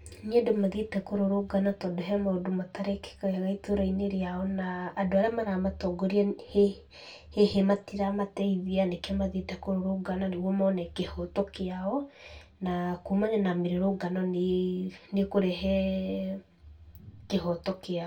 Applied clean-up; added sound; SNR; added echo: none; none; none; reverberation time 0.2 s.